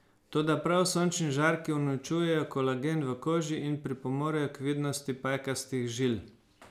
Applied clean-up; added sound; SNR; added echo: none; none; none; none.